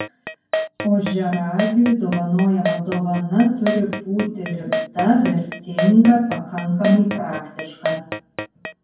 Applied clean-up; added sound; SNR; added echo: none; Keyboard (musical); 8 dB; reverberation time 0.9 s.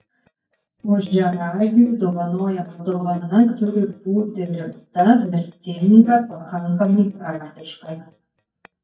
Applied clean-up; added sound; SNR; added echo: neural mask model DeepFilterNet 3.